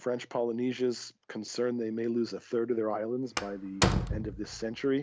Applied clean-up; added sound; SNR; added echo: none; Slam; 0 dB; none.